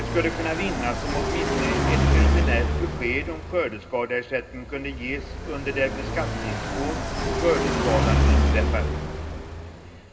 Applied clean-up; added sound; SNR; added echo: none; Car passing by; -5 dB; reverberation time 0.2 s.